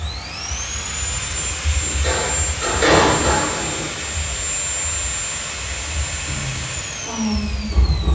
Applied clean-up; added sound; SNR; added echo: none; Sawing; 3 dB; reverberation time 1.1 s.